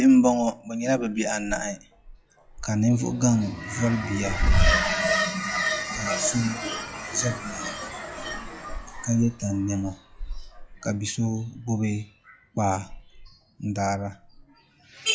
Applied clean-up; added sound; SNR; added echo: classical method log-MMSE.